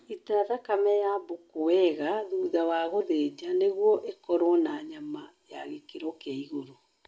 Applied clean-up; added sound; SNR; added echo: none; none; none; none.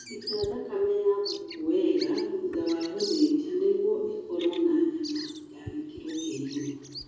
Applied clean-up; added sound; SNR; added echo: none; Bird vocalization, bird call, bird song; 15 dB; reverberation time 1.1 s.